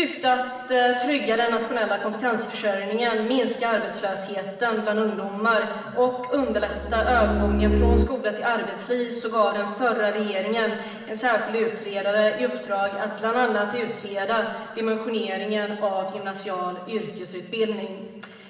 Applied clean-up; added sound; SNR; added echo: none; Bowed string instrument; -2 dB; reverberation time 2.4 s.